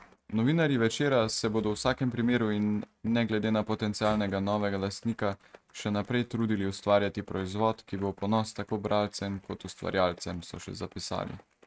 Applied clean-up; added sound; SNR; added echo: neural mask model RNNoise.